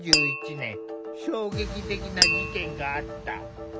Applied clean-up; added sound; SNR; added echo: none; Tap; -3 dB; none.